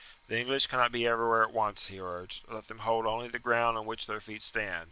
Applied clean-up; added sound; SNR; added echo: none; none; none; none.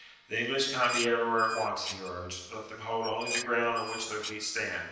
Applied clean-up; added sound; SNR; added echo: none; Dishes, pots, and pans; 10 dB; reverberation time 0.9 s.